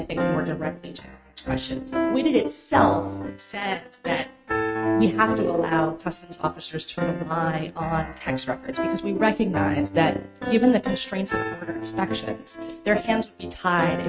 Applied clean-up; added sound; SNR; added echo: neural mask model RNNoise.